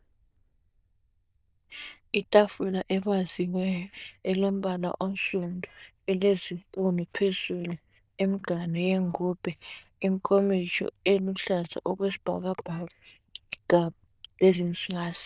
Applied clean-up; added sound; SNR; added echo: neural diffusion model UNIVERSE++.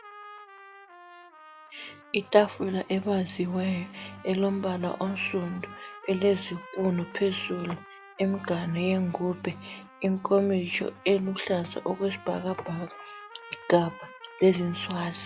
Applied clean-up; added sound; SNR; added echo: none; Trumpet; 20 dB; none.